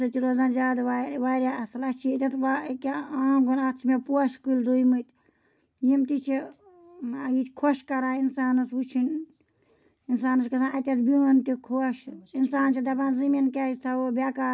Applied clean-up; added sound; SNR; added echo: none; none; none; none.